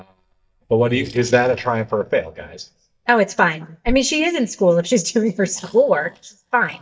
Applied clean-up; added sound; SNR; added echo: neural mask model DeepFilterNet 3.